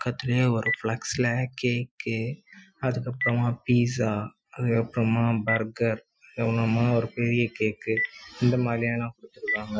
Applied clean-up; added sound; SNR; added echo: classical method Wiener filter.